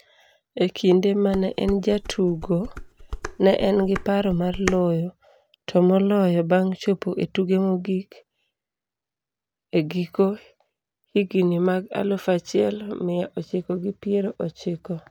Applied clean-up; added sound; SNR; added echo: none; Dishes, pots, and pans; 12 dB; none.